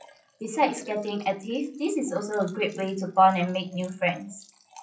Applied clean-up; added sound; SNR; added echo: classical method WPE with log-MMSE.